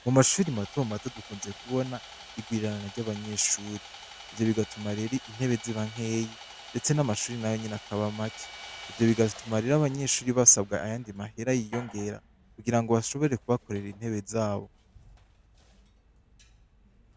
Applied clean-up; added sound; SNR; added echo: none; Sawing; 18 dB; none.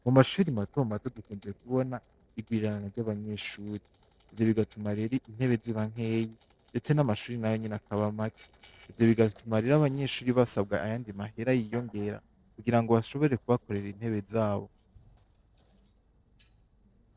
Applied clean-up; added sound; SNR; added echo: neural separator model SepFormer DNS4.